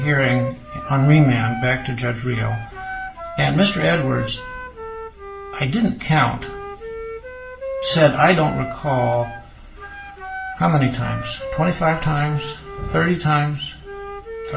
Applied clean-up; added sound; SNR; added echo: none; Wind instrument, woodwind instrument; 11 dB; reverberation time 0.4 s.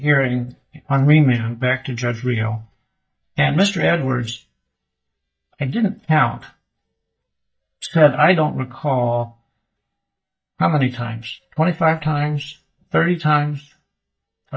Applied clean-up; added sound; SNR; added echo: neural mask model DeepFilterNet 3.